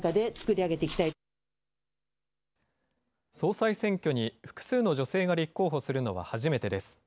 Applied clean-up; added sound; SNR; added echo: none; none; none; none.